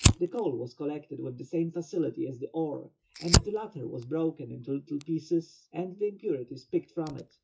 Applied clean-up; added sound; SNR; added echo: classical method WPE with log-MMSE.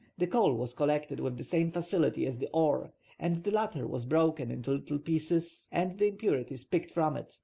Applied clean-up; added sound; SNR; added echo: none; none; none; none.